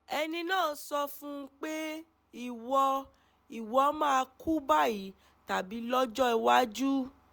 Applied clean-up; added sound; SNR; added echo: none; none; none; none.